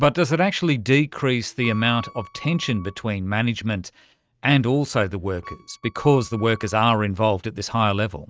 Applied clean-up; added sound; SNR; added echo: neural mask model RNNoise.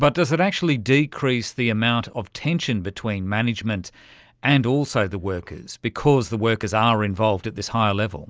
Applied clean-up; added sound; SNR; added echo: none; none; none; none.